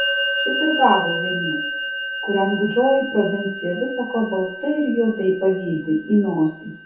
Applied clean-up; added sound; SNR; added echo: none; Musical instrument; 6 dB; reverberation time 0.5 s.